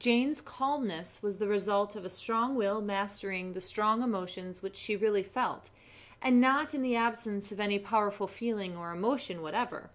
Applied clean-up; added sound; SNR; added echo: none; none; none; none.